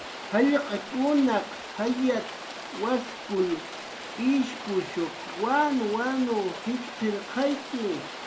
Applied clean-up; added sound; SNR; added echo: none; Rain; 11 dB; none.